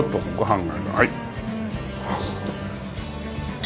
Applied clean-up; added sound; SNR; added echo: none; none; none; none.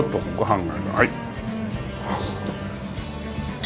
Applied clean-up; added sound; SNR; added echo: none; Wild animals; 15 dB; none.